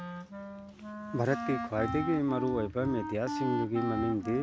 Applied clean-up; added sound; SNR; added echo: none; Wind instrument, woodwind instrument; 6 dB; none.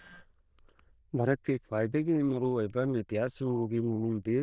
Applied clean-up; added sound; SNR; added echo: neural diffusion model UNIVERSE++.